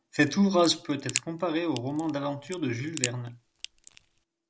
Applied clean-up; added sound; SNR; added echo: none; Crack; 10 dB; none.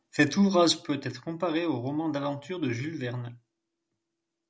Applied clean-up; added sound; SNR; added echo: none; none; none; none.